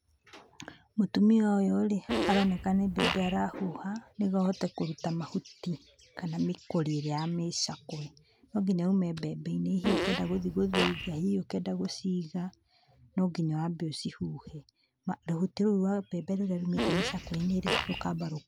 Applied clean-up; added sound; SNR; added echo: none; Fart; 2 dB; none.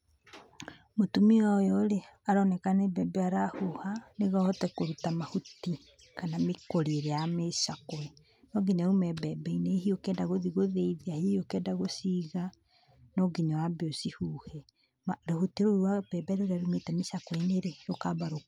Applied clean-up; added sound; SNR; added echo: none; none; none; none.